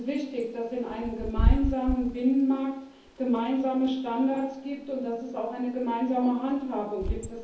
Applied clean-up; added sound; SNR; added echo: none; Wind / Bird; 4 dB; reverberation time 0.7 s.